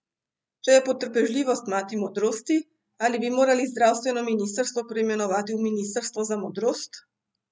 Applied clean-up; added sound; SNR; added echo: none; none; none; none.